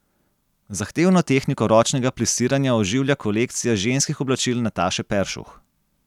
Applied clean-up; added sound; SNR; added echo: none; none; none; none.